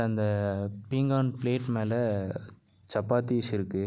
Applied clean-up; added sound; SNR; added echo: none; none; none; none.